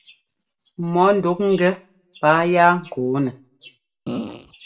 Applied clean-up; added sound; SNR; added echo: none; Fart; 8 dB; reverberation time 0.3 s.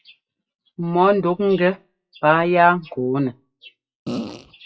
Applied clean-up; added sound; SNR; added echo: classical method WPE with log-MMSE.